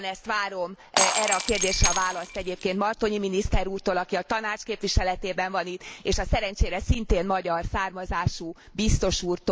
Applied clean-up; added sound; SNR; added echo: none; Shatter; 2 dB; none.